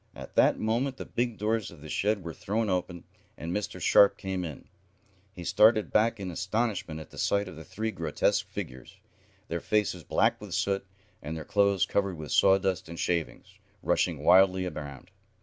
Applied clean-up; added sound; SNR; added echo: none; none; none; none.